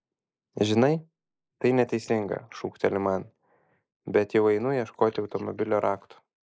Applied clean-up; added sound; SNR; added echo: neural mask model Resemble Enhance denoiser.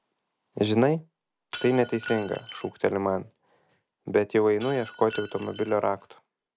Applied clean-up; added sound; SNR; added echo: none; Shatter; 17 dB; none.